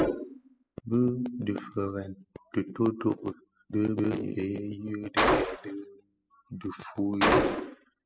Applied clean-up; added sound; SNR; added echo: classical method spectral subtraction.